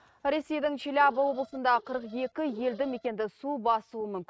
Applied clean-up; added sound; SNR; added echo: neural mask model RNNoise.